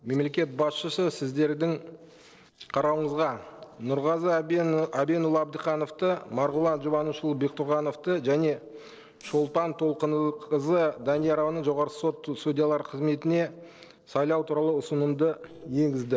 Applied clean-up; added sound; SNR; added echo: neural separator model SepFormer DNS4.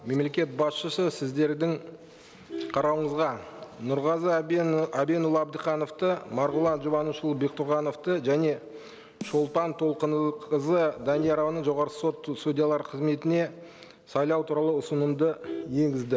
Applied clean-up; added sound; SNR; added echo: none; Vehicle horn, car horn, honking + Snare drum; 20 dB; none.